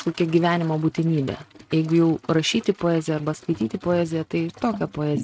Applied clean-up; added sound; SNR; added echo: neural mask model RNNoise.